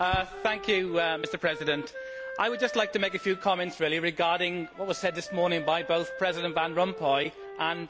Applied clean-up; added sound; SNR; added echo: none; Wind instrument, woodwind instrument; 12 dB; none.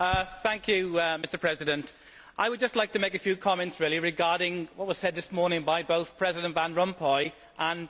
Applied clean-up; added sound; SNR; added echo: none; none; none; none.